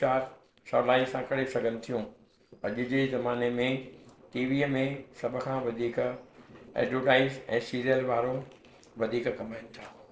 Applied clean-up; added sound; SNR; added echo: neural separator model SepFormer DNS4.